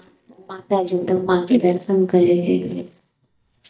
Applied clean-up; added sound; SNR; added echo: neural mask model DeepFilterNet 3.